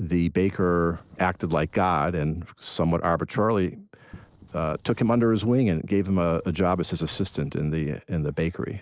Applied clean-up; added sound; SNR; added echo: neural separator model SepFormer DNS4.